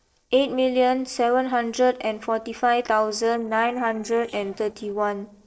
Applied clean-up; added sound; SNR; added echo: neural separator model SepFormer DNS4.